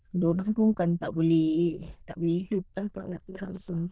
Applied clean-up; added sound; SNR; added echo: neural diffusion model UNIVERSE++.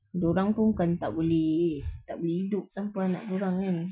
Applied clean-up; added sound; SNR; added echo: classical method Wiener filter.